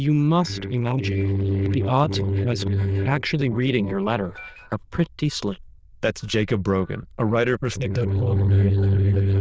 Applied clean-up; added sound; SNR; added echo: neural diffusion model UNIVERSE++.